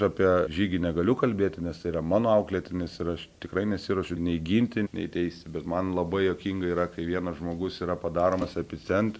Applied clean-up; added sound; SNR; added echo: none; none; none; none.